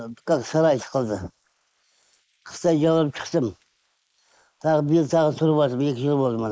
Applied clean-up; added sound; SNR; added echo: neural mask model Resemble Enhance denoiser.